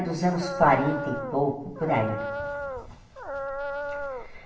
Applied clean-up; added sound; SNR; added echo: none; Dog; 5 dB; reverberation time 0.8 s.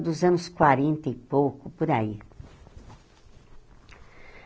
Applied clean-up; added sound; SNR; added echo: none; none; none; none.